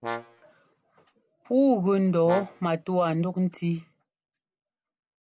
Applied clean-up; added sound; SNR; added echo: none; Brass instrument; 12 dB; none.